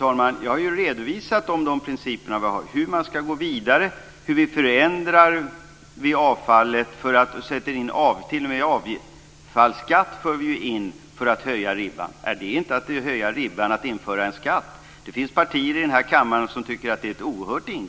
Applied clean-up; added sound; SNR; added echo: none; none; none; none.